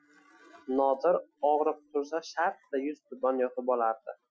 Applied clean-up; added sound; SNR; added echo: classical method Wiener filter.